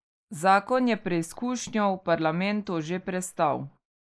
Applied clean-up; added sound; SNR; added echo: neural mask model Resemble Enhance denoiser.